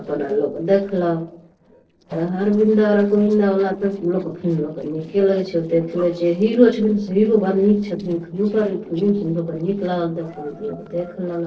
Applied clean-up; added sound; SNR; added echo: neural separator model SepFormer DNS4.